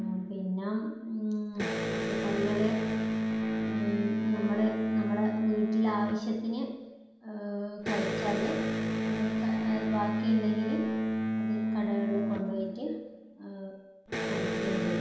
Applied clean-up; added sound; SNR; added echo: none; Electric guitar; -3 dB; reverberation time 1.1 s.